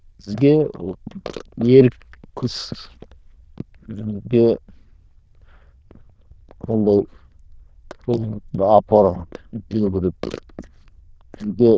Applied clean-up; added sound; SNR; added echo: neural diffusion model UNIVERSE++.